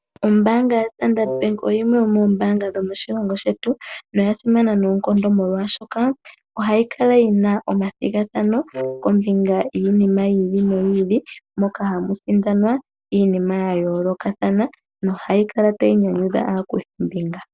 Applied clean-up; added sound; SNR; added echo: neural separator model SepFormer DNS4.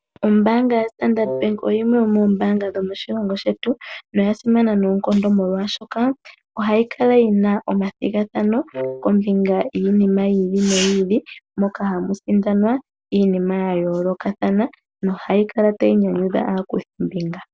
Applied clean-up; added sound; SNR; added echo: none; Wind instrument, woodwind instrument; 10 dB; none.